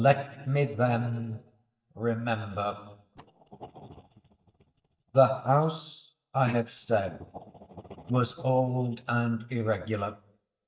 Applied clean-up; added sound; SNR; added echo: neural mask model DeepFilterNet 3.